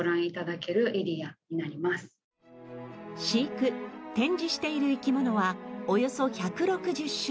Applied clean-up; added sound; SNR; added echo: none; none; none; none.